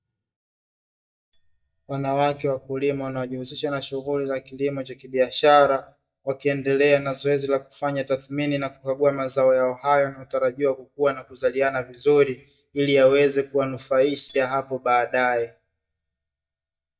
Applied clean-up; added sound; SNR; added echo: neural mask model DeepFilterNet 3.